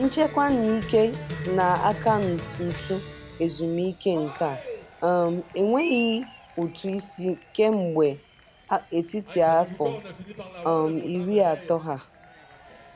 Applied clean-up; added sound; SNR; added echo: none; Cheering; 13 dB; none.